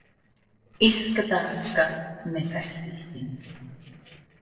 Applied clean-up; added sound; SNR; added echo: neural separator model SepFormer DNS4.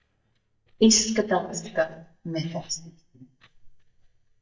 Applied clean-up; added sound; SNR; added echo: neural mask model DeepFilterNet 3.